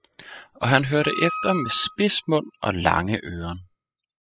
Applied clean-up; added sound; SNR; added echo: classical method spectral subtraction.